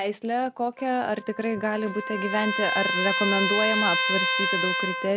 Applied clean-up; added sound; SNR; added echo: none; Trumpet; 0 dB; none.